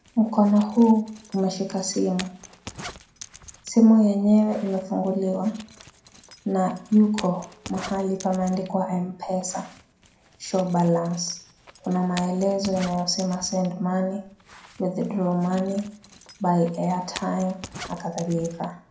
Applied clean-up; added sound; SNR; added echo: none; Zipper (clothing); 20 dB; reverberation time 0.4 s.